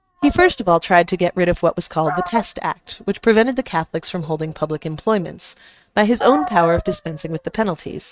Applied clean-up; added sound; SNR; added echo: neural mask model RNNoise.